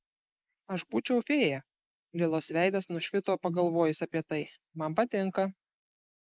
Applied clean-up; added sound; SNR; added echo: neural mask model Resemble Enhance denoiser.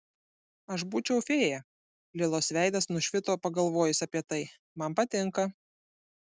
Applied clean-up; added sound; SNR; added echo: none; none; none; none.